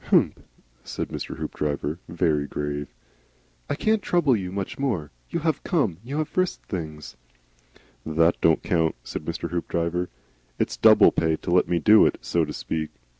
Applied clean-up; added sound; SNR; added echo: none; none; none; none.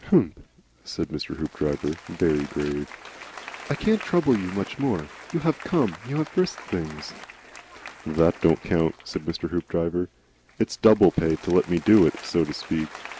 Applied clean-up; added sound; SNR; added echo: none; Applause; 18 dB; none.